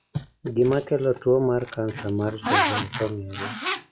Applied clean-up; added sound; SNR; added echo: classical method log-MMSE.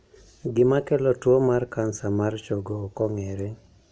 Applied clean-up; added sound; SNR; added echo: none; none; none; none.